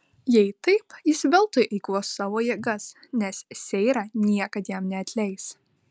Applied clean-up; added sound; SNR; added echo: none; none; none; none.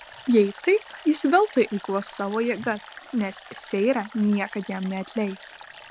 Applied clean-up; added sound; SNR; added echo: none; Stream; 19 dB; none.